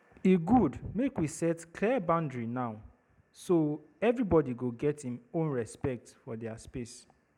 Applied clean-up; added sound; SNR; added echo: none; none; none; none.